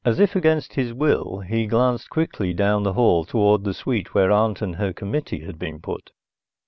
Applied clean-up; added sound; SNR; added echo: none; none; none; none.